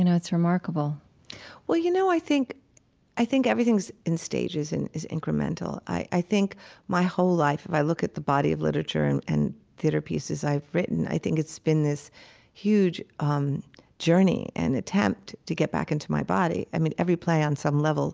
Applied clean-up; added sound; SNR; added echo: none; none; none; none.